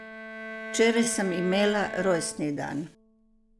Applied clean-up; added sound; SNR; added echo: none; Bowed string instrument; 11 dB; none.